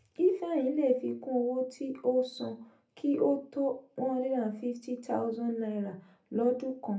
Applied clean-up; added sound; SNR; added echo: none; none; none; reverberation time 0.3 s.